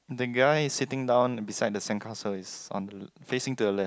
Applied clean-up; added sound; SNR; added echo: none; none; none; none.